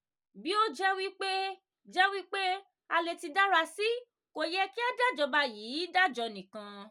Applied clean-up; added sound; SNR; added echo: none; none; none; none.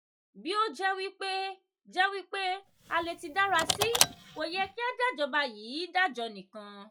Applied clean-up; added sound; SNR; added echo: classical method log-MMSE.